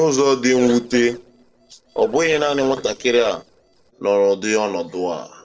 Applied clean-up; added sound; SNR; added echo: neural separator model SepFormer DNS4.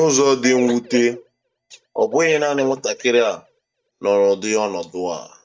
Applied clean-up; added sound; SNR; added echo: neural mask model DeepFilterNet 3.